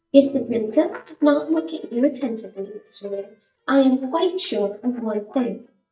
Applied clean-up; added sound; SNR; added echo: neural mask model DeepFilterNet 3.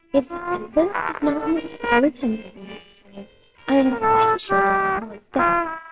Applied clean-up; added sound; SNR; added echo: neural separator model SepFormer WHAMR!.